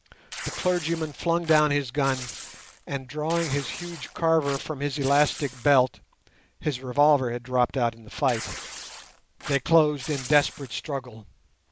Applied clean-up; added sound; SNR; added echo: none; Tearing; 14 dB; none.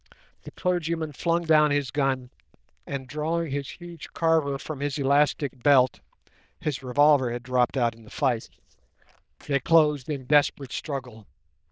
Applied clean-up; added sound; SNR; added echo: neural diffusion model UNIVERSE++.